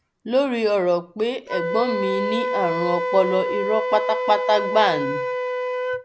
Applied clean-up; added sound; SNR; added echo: none; Wind instrument, woodwind instrument; 3 dB; none.